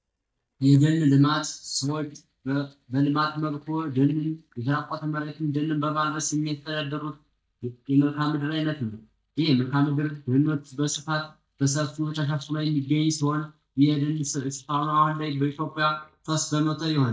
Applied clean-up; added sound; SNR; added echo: neural mask model DeepFilterNet 3.